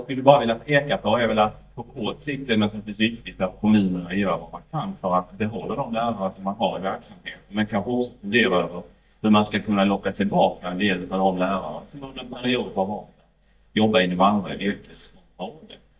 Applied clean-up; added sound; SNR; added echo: neural mask model DeepFilterNet 3.